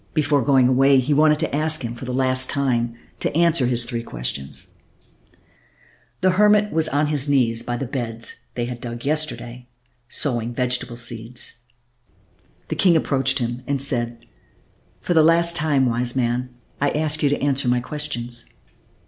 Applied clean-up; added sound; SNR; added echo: none; none; none; none.